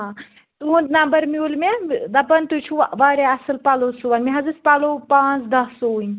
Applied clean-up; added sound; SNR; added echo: none; none; none; none.